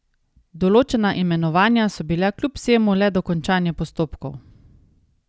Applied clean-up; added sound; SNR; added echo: none; none; none; none.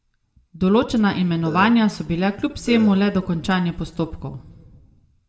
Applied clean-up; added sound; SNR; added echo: none; Burping, eructation; 11 dB; reverberation time 0.7 s.